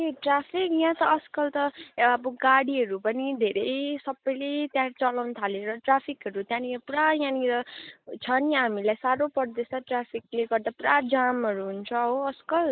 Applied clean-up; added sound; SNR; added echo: neural mask model Resemble Enhance denoiser.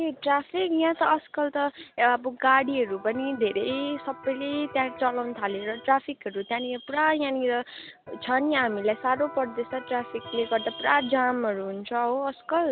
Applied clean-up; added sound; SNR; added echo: none; Electric guitar; 17 dB; none.